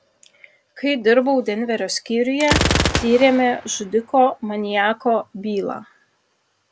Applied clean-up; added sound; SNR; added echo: none; Gunshot, gunfire; 7 dB; none.